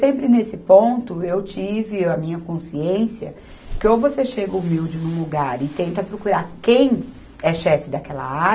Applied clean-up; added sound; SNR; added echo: none; none; none; none.